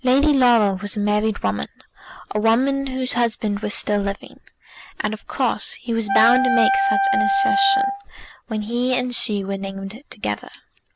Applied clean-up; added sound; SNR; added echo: none; Wind instrument, woodwind instrument; -1 dB; none.